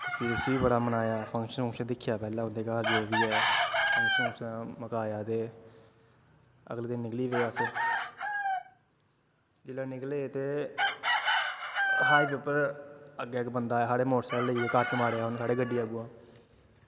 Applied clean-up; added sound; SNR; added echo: none; Chicken, rooster; 2 dB; none.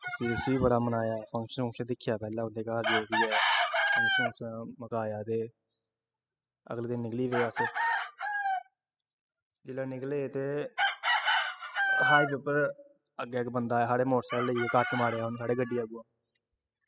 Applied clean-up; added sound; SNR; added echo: classical method spectral subtraction.